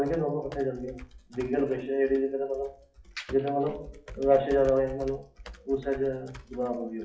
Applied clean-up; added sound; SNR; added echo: classical method WPE with log-MMSE.